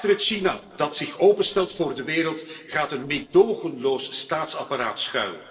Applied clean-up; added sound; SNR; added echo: neural separator model SepFormer DNS4.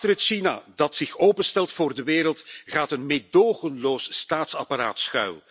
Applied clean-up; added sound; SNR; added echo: none; none; none; none.